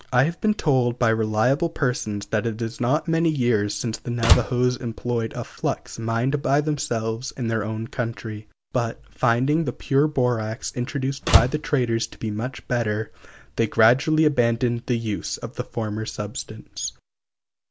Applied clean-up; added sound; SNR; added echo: none; Slam; -1 dB; none.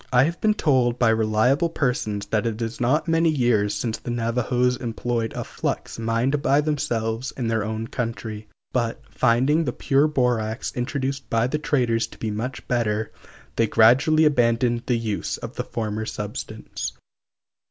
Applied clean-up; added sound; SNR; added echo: none; none; none; none.